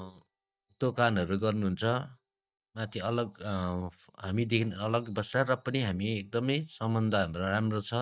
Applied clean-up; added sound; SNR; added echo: neural mask model DeepFilterNet 3.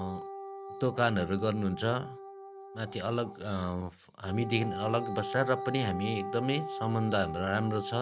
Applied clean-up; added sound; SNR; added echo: none; Wind instrument, woodwind instrument; 8 dB; none.